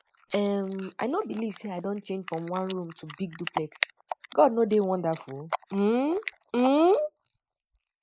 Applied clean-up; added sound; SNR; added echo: neural mask model Resemble Enhance denoiser.